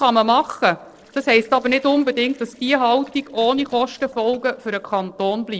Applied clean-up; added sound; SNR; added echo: neural separator model SepFormer DNS4.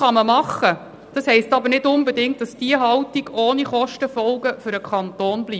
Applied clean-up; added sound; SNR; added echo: none; none; none; none.